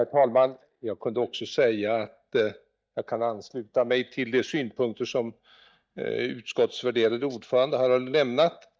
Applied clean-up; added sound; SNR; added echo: neural mask model DeepFilterNet 3.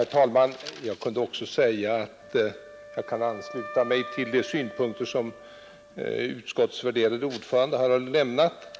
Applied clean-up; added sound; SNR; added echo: none; Wind instrument, woodwind instrument; 19 dB; none.